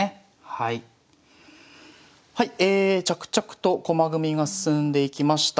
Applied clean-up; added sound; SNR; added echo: none; none; none; none.